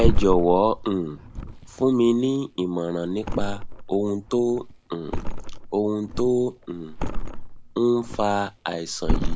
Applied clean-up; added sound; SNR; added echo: none; Thump, thud; 2 dB; none.